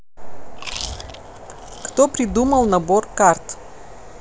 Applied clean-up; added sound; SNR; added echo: none; Chewing, mastication; 13 dB; none.